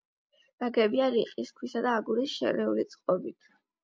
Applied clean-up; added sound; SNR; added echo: none; none; none; none.